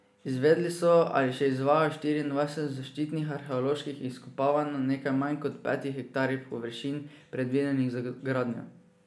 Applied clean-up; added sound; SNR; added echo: none; none; none; none.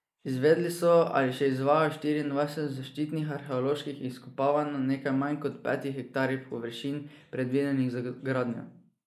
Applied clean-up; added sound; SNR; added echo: neural mask model Resemble Enhance denoiser.